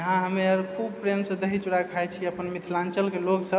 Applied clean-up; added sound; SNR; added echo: none; none; none; none.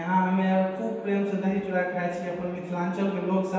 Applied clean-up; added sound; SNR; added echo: none; none; none; reverberation time 1.2 s.